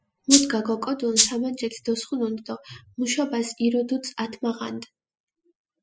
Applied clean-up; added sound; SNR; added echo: classical method spectral subtraction.